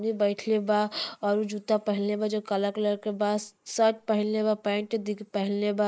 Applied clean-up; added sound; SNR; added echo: neural mask model Resemble Enhance denoiser.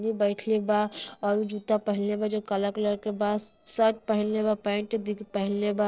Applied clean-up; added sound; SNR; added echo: neural separator model SepFormer DNS4.